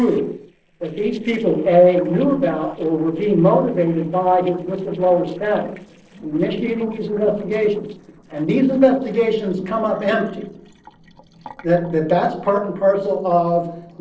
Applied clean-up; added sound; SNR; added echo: neural separator model SepFormer DNS4.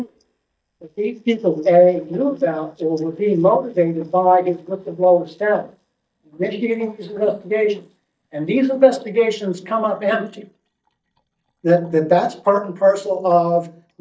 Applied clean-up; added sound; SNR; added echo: neural mask model DeepFilterNet 3.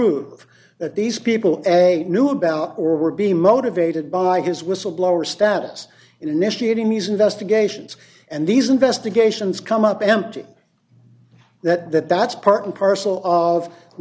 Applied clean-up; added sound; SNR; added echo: none; none; none; none.